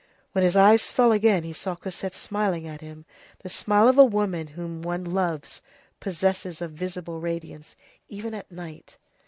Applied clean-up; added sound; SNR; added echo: none; none; none; none.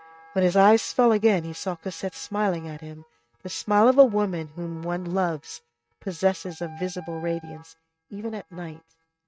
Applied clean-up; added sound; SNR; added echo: neural mask model RNNoise.